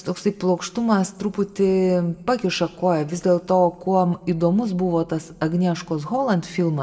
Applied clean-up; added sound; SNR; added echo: none; none; none; reverberation time 1.3 s.